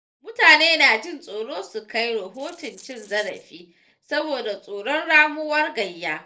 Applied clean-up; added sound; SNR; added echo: neural separator model SepFormer DNS4.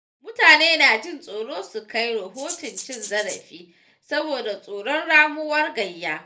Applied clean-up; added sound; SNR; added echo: none; Rattle (instrument); 13 dB; reverberation time 0.3 s.